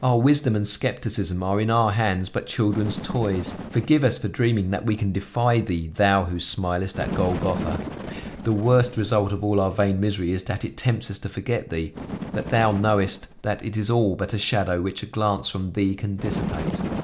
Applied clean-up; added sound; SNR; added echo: none; Bird; 12 dB; none.